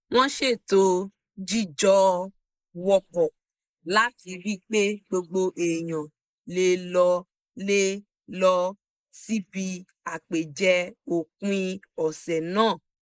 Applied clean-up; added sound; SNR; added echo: neural mask model Resemble Enhance denoiser.